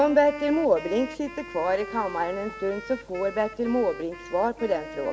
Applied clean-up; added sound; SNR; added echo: none; Wind instrument, woodwind instrument; 14 dB; none.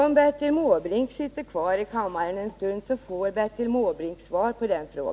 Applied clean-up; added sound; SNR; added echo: none; none; none; none.